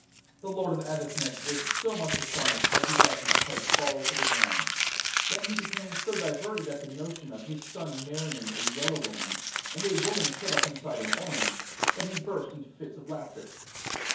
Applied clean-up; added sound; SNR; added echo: none; Crumpling, crinkling; -4 dB; reverberation time 0.6 s.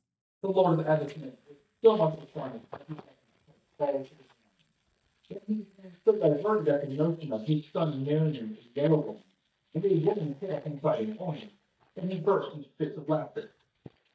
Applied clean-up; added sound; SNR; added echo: neural mask model DeepFilterNet 3.